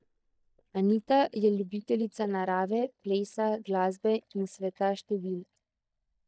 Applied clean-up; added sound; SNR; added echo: neural mask model DeepFilterNet 3.